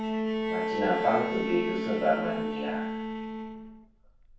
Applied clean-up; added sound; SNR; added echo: none; Bowed string instrument; 0 dB; reverberation time 0.7 s.